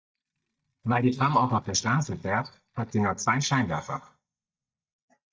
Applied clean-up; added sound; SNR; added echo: neural mask model DeepFilterNet 3.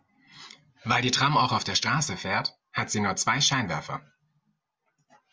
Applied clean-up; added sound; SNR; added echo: none; none; none; none.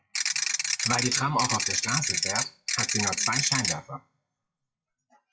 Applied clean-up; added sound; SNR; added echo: classical method WPE with log-MMSE.